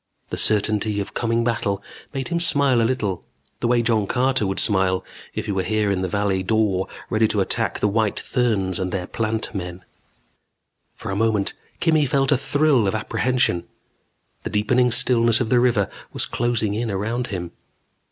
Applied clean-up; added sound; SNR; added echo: none; none; none; none.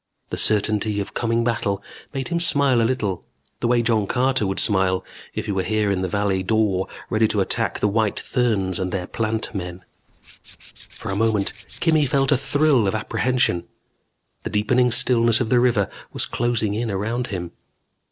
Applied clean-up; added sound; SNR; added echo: neural separator model SepFormer DNS4.